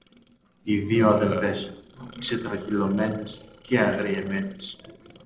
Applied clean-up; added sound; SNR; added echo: neural separator model SepFormer DNS4.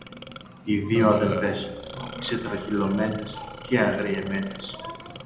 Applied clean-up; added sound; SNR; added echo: none; Burping, eructation; 12 dB; reverberation time 0.8 s.